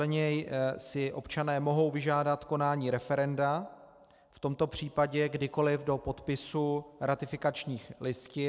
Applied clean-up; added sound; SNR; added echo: none; none; none; none.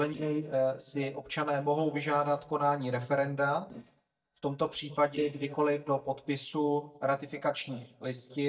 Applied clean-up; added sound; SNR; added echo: neural mask model DeepFilterNet 3.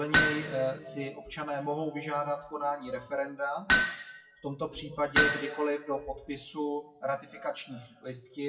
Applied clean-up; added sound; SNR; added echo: classical method WPE with log-MMSE.